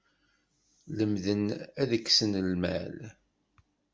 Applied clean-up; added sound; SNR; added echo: none; none; none; none.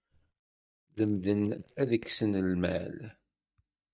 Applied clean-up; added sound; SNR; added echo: neural mask model DeepFilterNet 3.